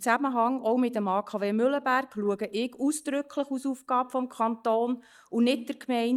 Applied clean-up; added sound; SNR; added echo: neural mask model DeepFilterNet 3.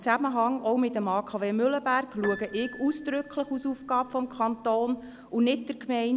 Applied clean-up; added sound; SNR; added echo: none; Piano; 17 dB; none.